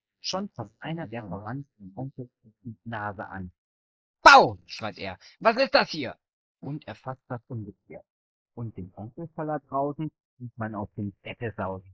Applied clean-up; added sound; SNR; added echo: neural mask model Resemble Enhance denoiser.